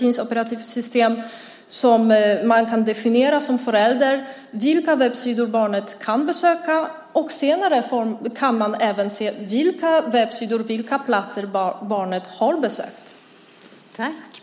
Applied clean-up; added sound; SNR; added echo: none; none; none; none.